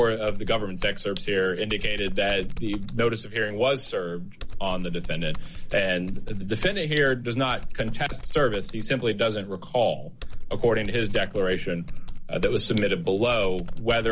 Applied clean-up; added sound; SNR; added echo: none; Computer keyboard; 4 dB; none.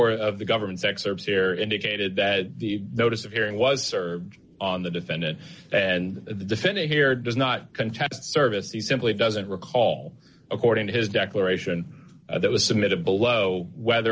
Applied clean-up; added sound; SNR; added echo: none; none; none; none.